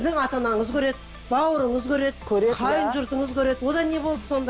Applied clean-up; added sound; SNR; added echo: none; none; none; none.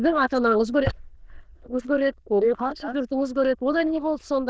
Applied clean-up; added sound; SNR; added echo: neural diffusion model UNIVERSE++.